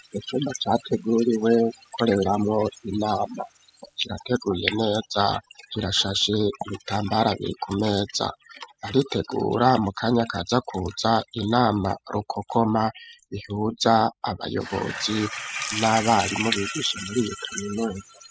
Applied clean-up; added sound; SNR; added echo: classical method spectral subtraction.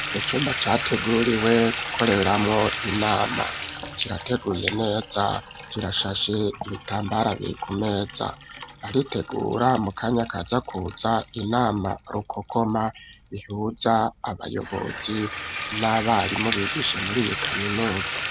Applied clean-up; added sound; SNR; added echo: none; Bathtub (filling or washing) / Water tap, faucet; 6 dB; none.